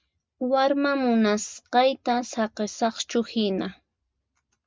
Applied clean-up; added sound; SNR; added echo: none; none; none; none.